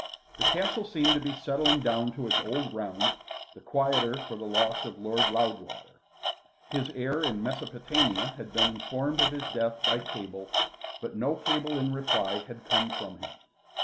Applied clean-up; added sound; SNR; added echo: none; Tools; 0 dB; none.